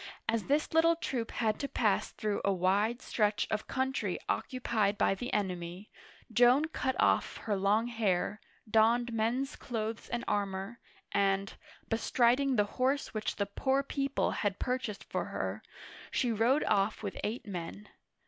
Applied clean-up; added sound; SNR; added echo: none; none; none; none.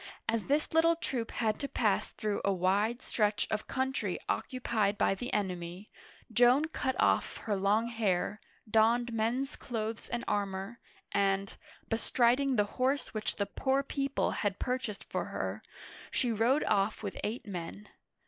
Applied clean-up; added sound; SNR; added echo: neural mask model Resemble Enhance denoiser.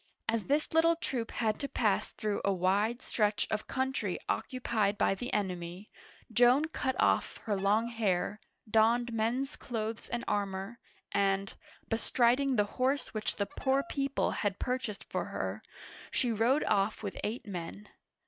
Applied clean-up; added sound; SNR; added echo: neural mask model RNNoise.